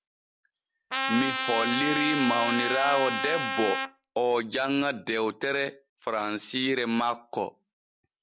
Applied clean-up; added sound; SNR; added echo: none; Trumpet; 1 dB; none.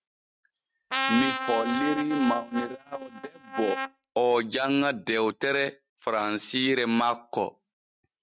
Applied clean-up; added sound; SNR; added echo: neural mask model RNNoise.